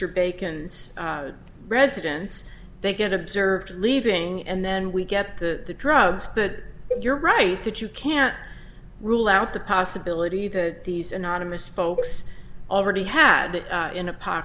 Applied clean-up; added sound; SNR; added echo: none; Cowbell; 11 dB; none.